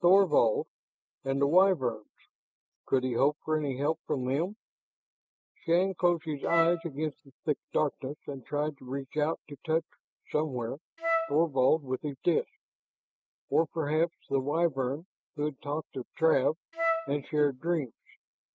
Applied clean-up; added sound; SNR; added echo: neural mask model RNNoise.